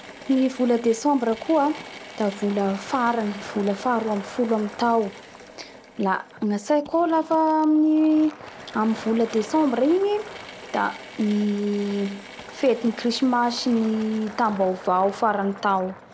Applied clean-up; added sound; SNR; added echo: none; Fill (with liquid) + Drill / Mechanisms; 17 dB; none.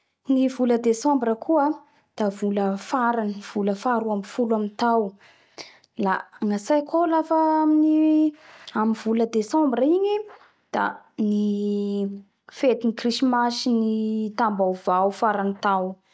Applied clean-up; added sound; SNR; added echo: none; none; none; none.